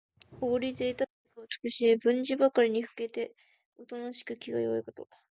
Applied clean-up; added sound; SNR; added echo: none; none; none; none.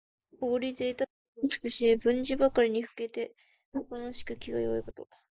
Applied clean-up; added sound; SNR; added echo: neural mask model Resemble Enhance denoiser.